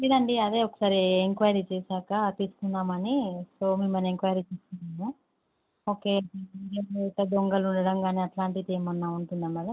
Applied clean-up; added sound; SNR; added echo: none; none; none; none.